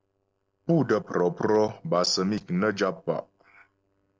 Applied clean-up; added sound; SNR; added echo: neural separator model SepFormer DNS4.